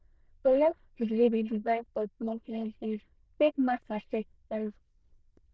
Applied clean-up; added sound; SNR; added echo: neural diffusion model UNIVERSE++.